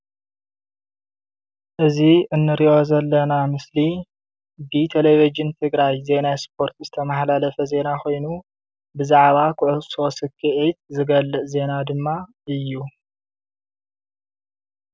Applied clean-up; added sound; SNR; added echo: none; none; none; none.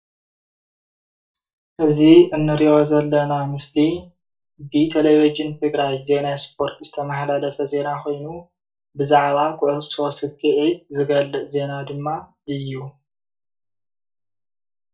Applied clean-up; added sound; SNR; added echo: neural mask model DeepFilterNet 3.